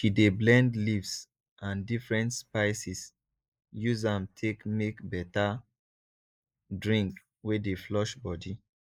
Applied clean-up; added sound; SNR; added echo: neural mask model Resemble Enhance denoiser.